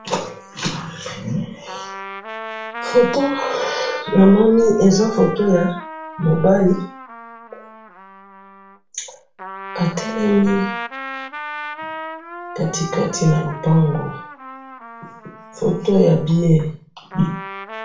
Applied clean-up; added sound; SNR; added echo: none; Trumpet; 13 dB; reverberation time 0.4 s.